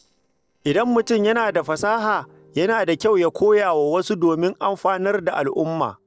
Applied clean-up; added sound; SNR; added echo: neural separator model SepFormer DNS4.